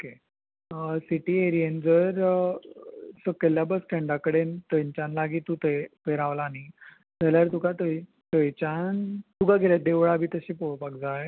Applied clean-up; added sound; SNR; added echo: none; none; none; none.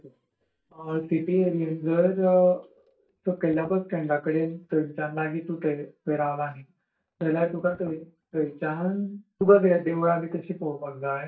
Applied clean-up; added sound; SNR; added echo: neural mask model DeepFilterNet 3.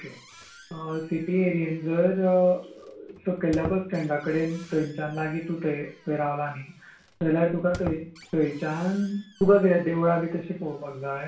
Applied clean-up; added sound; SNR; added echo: none; Squeak; 20 dB; reverberation time 0.3 s.